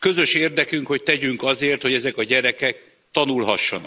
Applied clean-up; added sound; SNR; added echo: none; none; none; none.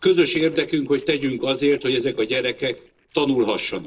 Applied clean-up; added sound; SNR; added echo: neural separator model SepFormer DNS4.